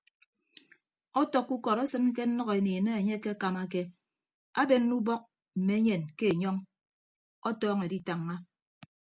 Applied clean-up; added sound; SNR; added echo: none; none; none; none.